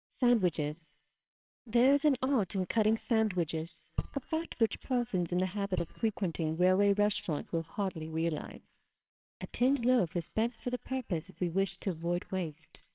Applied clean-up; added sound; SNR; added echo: neural separator model SepFormer WHAMR!.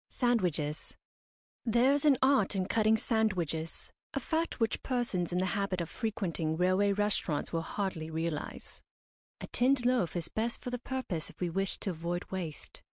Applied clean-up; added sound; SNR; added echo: none; none; none; none.